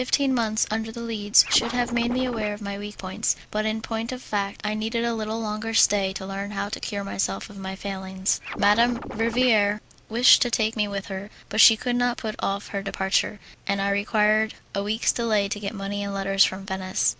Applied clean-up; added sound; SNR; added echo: none; Scratching (performance technique); 9 dB; none.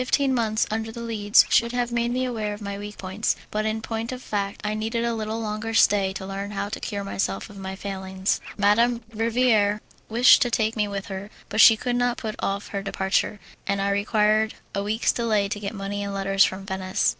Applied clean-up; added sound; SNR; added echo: neural separator model SepFormer DNS4.